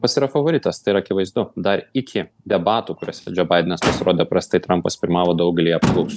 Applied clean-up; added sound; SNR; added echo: none; Motor vehicle (road); 9 dB; none.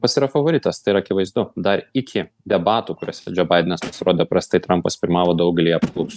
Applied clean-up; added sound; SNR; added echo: neural mask model RNNoise.